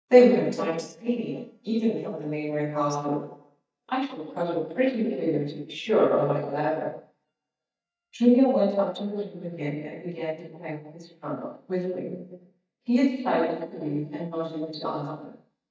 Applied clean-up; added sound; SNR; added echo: neural mask model DeepFilterNet 3.